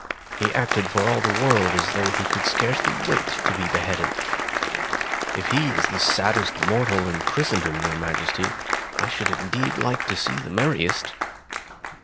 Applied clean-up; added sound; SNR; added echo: none; Applause; 0 dB; none.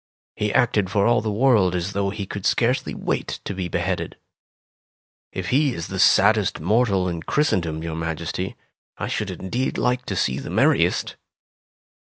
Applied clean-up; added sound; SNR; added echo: none; none; none; none.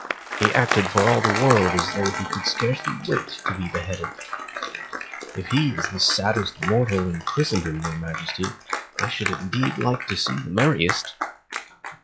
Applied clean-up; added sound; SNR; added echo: classical method log-MMSE.